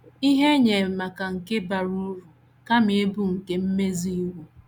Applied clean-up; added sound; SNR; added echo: none; none; none; none.